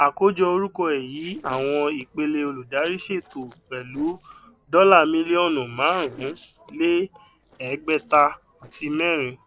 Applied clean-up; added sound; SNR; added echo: neural separator model SepFormer DNS4.